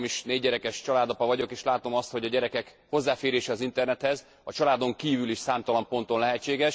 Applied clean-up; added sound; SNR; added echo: none; none; none; none.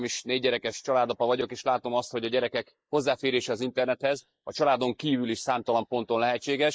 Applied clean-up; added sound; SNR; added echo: neural mask model Resemble Enhance denoiser.